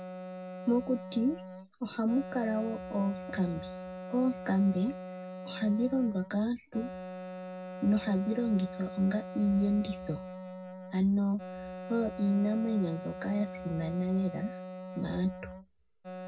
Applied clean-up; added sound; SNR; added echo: none; Wind instrument, woodwind instrument; 11 dB; reverberation time 0.4 s.